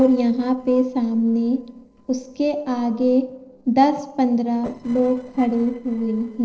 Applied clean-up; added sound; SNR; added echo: neural separator model SepFormer DNS4.